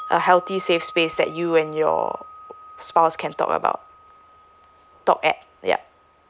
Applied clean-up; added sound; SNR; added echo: none; Wind chime; 18 dB; none.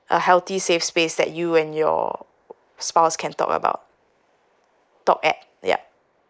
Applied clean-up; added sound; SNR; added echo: neural mask model Resemble Enhance denoiser.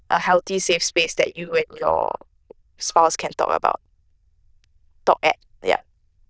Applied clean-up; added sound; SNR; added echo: neural diffusion model UNIVERSE++.